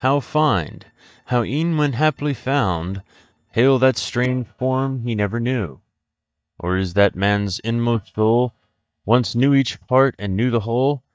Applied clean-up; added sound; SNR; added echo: neural mask model DeepFilterNet 3.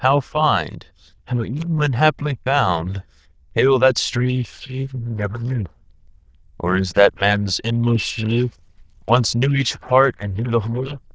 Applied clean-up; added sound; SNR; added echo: neural diffusion model UNIVERSE++.